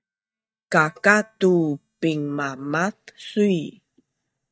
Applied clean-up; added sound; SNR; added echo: neural mask model DeepFilterNet 3.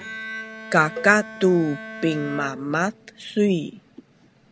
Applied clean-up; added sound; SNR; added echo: none; Cowbell + Bowed string instrument; 14 dB; none.